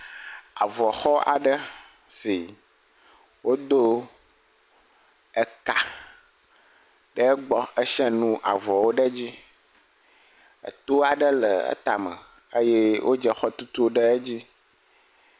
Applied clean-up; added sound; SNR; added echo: none; none; none; none.